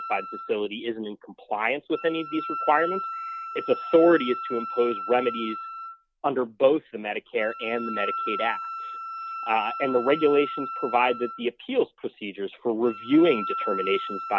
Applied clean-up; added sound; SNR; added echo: none; Wind instrument, woodwind instrument; 9 dB; none.